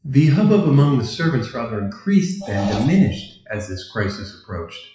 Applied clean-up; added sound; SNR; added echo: classical method WPE with log-MMSE.